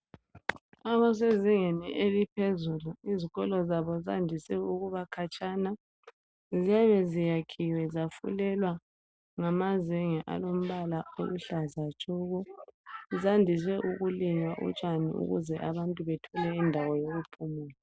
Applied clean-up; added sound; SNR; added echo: none; none; none; none.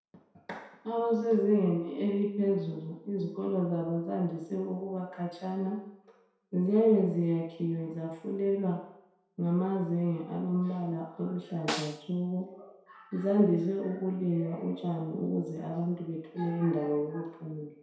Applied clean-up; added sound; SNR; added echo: none; Snare drum; 9 dB; reverberation time 0.7 s.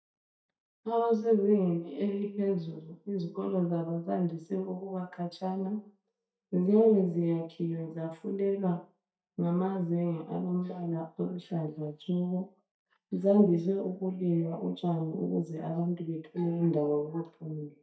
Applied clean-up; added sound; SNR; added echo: neural mask model DeepFilterNet 3.